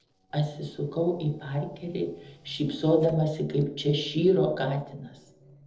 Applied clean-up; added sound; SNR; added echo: neural separator model SepFormer DNS4.